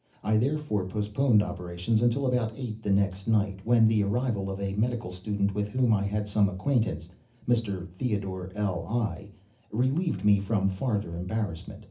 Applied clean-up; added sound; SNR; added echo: none; none; none; reverberation time 0.3 s.